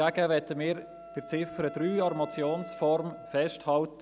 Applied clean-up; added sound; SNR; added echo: none; Wind instrument, woodwind instrument; 15 dB; none.